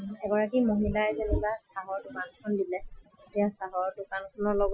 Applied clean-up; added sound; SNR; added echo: classical method Wiener filter.